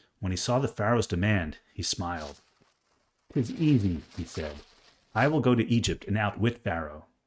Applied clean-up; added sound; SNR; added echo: neural mask model RNNoise.